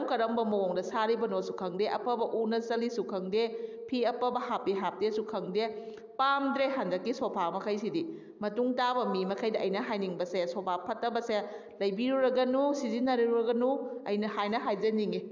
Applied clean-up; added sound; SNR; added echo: none; none; none; none.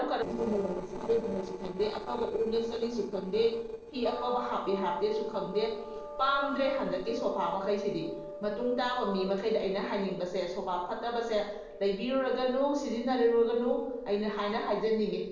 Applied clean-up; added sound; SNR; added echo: neural separator model SepFormer DNS4.